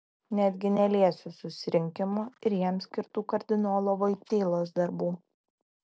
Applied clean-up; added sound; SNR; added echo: none; none; none; none.